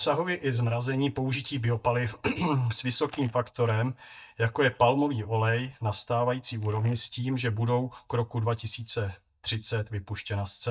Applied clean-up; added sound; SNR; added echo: neural mask model DeepFilterNet 3.